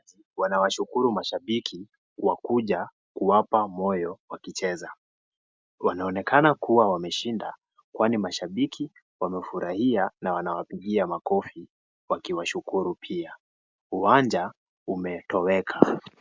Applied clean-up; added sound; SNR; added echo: none; none; none; none.